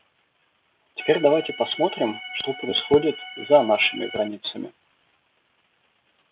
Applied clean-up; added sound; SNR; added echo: none; Organ; 12 dB; none.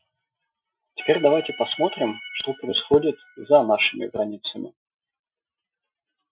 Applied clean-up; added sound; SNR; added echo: classical method Wiener filter.